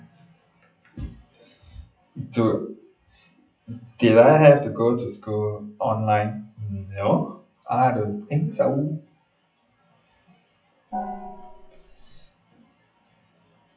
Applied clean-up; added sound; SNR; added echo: classical method WPE with log-MMSE.